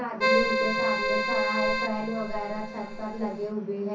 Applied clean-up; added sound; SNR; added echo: none; Keyboard (musical); -4 dB; reverberation time 0.6 s.